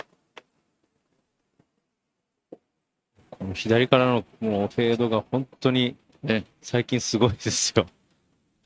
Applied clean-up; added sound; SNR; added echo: neural mask model RNNoise.